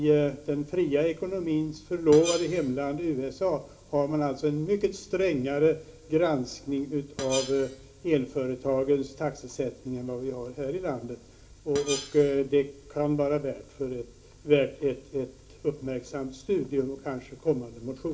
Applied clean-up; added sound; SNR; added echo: none; Screech; 12 dB; reverberation time 0.7 s.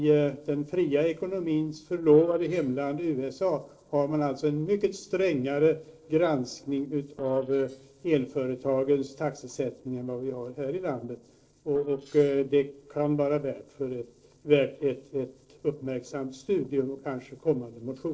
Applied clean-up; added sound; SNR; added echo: neural separator model SepFormer DNS4.